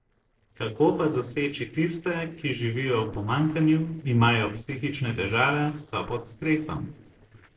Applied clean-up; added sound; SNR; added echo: neural separator model SepFormer DNS4.